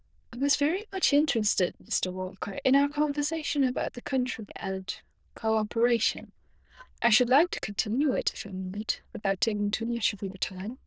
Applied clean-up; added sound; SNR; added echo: neural diffusion model UNIVERSE++.